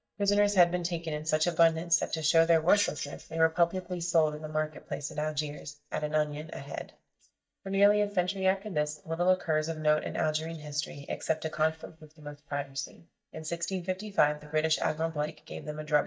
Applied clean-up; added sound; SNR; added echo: neural mask model DeepFilterNet 3.